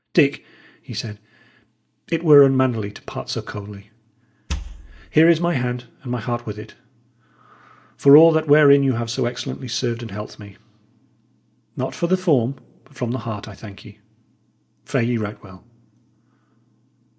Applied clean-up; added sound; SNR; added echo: neural mask model DeepFilterNet 3.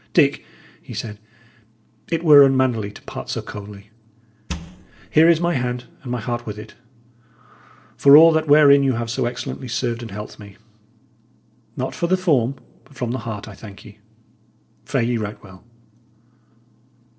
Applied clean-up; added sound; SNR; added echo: neural separator model SepFormer DNS4.